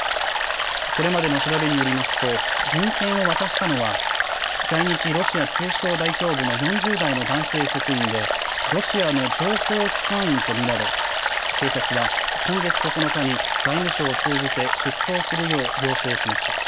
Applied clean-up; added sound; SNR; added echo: none; Stream; -3 dB; none.